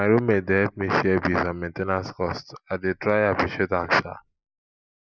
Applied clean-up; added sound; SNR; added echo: neural mask model Resemble Enhance denoiser.